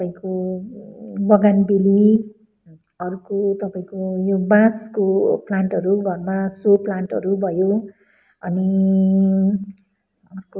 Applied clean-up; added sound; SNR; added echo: none; none; none; none.